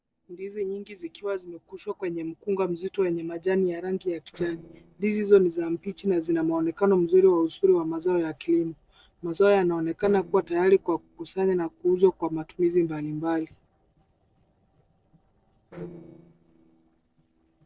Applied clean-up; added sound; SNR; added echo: neural separator model SepFormer DNS4.